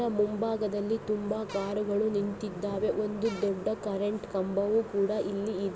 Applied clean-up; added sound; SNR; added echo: none; Cupboard open or close / Door; 16 dB; none.